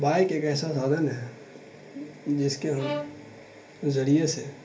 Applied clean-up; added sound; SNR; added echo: none; Bowed string instrument; 11 dB; reverberation time 0.3 s.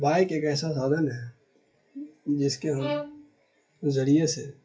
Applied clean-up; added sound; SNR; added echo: classical method WPE with log-MMSE.